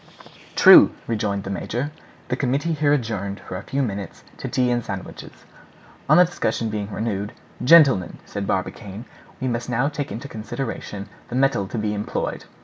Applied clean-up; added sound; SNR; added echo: none; none; none; none.